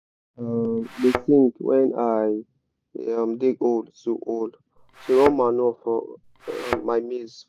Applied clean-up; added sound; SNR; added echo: none; Thump, thud; 9 dB; none.